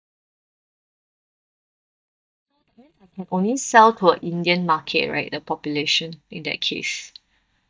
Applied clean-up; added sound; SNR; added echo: neural mask model DeepFilterNet 3.